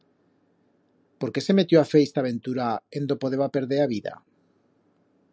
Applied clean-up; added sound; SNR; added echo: none; none; none; none.